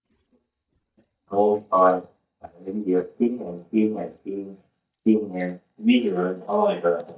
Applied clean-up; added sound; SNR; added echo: neural mask model DeepFilterNet 3.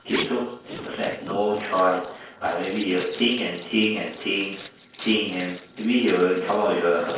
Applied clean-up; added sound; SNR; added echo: neural separator model SepFormer DNS4.